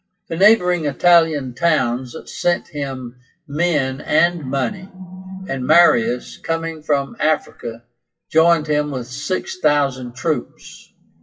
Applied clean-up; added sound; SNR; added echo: classical method WPE with log-MMSE.